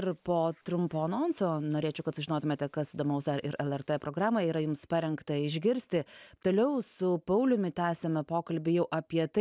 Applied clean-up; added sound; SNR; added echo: none; none; none; none.